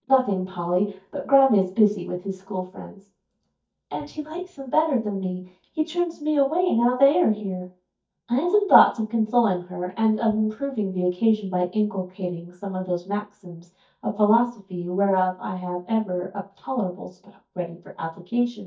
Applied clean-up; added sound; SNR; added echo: neural mask model DeepFilterNet 3.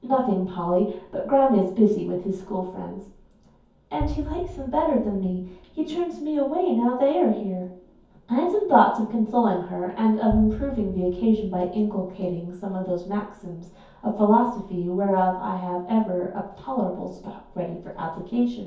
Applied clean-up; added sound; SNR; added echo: none; Boom; 13 dB; reverberation time 0.6 s.